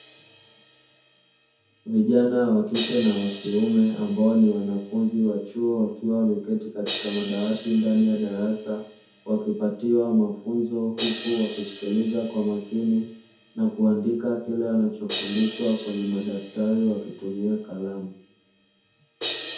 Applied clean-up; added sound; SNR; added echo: none; Crash cymbal; 12 dB; reverberation time 0.6 s.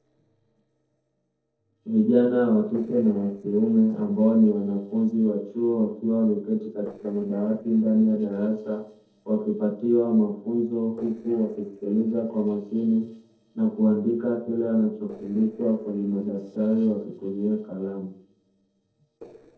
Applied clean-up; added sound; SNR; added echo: neural separator model SepFormer DNS4.